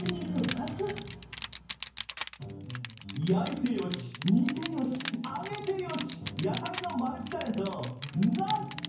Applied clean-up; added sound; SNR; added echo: none; Crushing; 5 dB; reverberation time 0.9 s.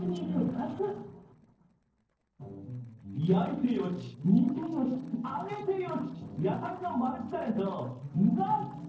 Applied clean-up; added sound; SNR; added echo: neural separator model SepFormer DNS4.